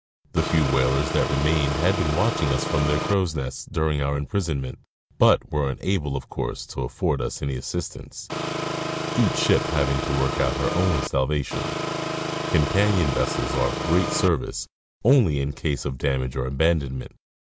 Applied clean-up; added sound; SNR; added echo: none; Engine; 3 dB; none.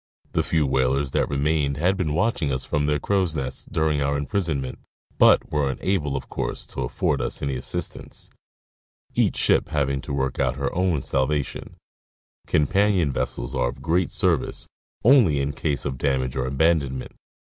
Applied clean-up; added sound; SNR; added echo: none; none; none; none.